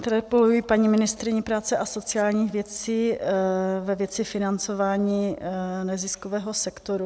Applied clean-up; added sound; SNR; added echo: none; none; none; none.